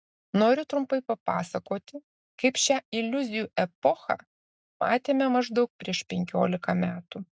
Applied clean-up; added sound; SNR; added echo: none; none; none; none.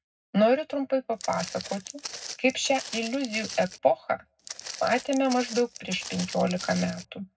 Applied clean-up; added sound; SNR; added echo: none; Walk, footsteps; 12 dB; reverberation time 0.3 s.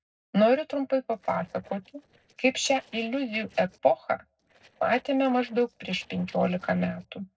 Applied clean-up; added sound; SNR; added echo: neural separator model SepFormer DNS4.